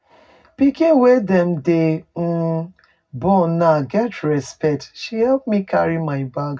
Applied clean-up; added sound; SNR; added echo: none; none; none; reverberation time 0.4 s.